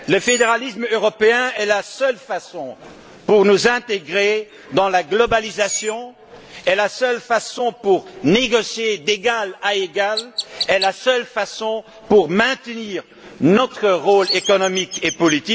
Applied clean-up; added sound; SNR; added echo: none; Chirp, tweet; 16 dB; none.